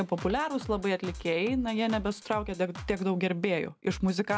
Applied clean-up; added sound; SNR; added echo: none; Drum kit; 15 dB; none.